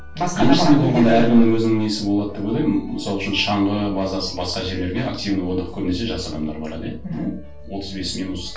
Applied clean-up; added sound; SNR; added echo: none; none; none; reverberation time 0.3 s.